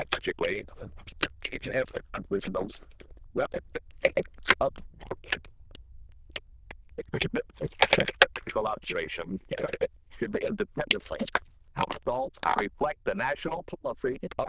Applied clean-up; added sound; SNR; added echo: neural diffusion model UNIVERSE++.